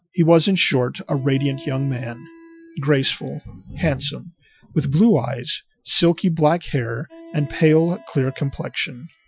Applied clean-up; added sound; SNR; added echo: classical method Wiener filter.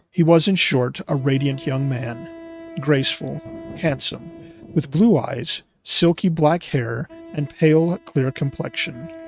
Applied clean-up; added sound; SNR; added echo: neural mask model RNNoise.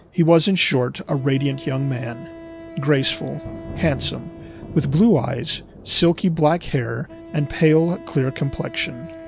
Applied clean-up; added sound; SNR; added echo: none; Thunder + Wind instrument, woodwind instrument; 15 dB; none.